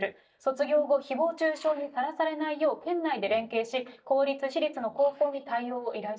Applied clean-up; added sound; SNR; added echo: neural mask model DeepFilterNet 3.